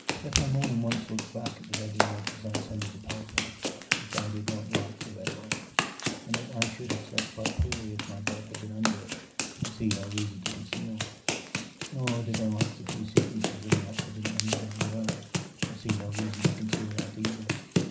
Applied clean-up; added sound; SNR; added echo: none; Run; -2 dB; reverberation time 0.4 s.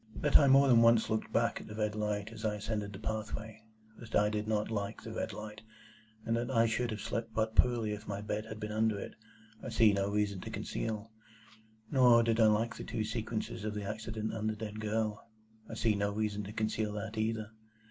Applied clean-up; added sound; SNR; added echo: none; none; none; none.